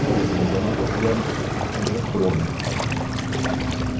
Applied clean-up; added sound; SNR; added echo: none; Waves, surf; -4 dB; reverberation time 0.3 s.